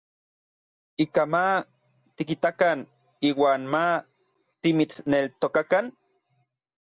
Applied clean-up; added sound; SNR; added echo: none; none; none; none.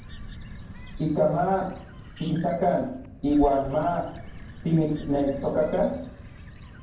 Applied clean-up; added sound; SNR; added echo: none; Bird; 13 dB; reverberation time 0.9 s.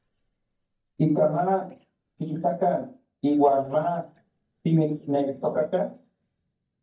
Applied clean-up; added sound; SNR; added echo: neural mask model DeepFilterNet 3.